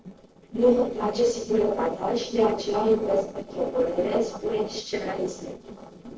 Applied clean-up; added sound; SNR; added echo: neural separator model SepFormer DNS4.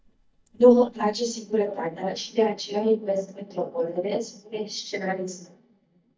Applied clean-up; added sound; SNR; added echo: neural mask model DeepFilterNet 3.